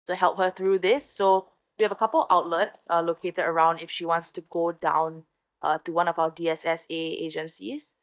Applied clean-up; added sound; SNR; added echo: neural mask model DeepFilterNet 3.